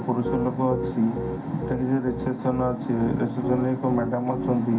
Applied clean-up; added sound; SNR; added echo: none; Piano; 8 dB; reverberation time 0.3 s.